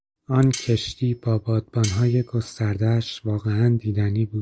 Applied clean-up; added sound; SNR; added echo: none; Cutlery, silverware; 16 dB; none.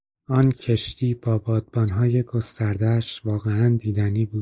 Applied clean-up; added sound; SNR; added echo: neural mask model Resemble Enhance denoiser.